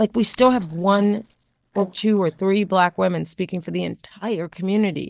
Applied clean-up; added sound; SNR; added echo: neural mask model DeepFilterNet 3.